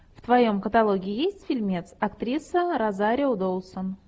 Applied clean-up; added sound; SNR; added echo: none; none; none; none.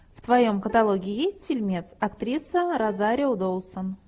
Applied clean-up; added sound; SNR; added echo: none; Bowed string instrument; 20 dB; none.